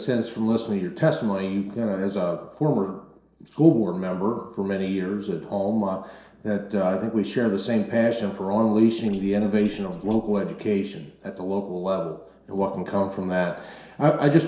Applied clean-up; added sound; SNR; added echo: neural separator model SepFormer DNS4.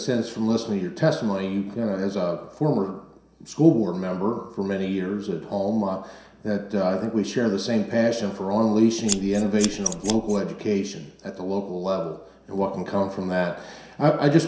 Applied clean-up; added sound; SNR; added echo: none; Scissors; 7 dB; reverberation time 0.7 s.